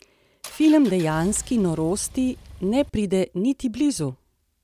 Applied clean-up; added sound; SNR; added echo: none; Engine; 19 dB; none.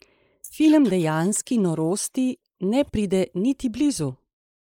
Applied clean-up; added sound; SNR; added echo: neural mask model Resemble Enhance denoiser.